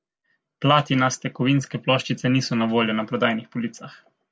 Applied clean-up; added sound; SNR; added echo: none; none; none; none.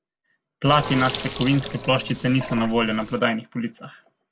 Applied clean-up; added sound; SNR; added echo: none; Sink (filling or washing); 7 dB; none.